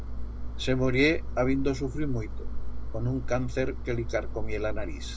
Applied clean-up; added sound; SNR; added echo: none; Engine; 1 dB; none.